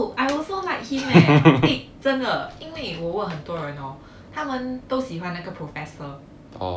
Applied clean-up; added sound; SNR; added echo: none; none; none; none.